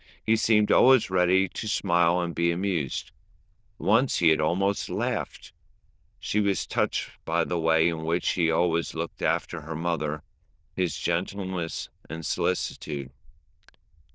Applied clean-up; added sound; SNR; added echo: neural diffusion model UNIVERSE++.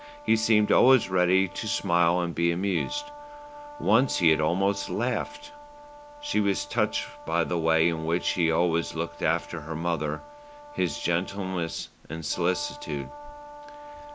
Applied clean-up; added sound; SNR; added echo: none; Brass instrument; 17 dB; none.